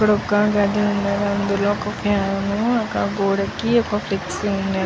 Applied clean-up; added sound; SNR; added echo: none; Motorcycle; 16 dB; none.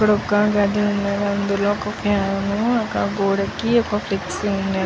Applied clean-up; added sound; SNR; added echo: none; none; none; none.